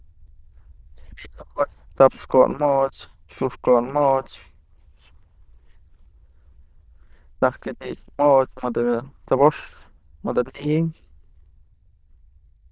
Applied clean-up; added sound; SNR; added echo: neural diffusion model UNIVERSE++.